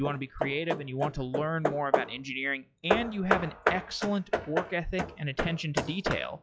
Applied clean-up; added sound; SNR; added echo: classical method log-MMSE.